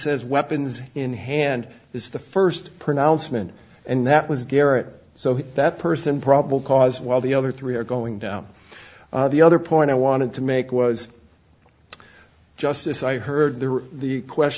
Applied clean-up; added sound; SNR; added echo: none; none; none; none.